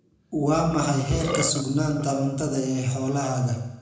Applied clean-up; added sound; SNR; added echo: none; Burping, eructation; 13 dB; reverberation time 0.9 s.